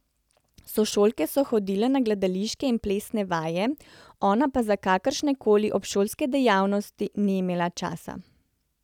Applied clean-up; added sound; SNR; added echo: none; none; none; none.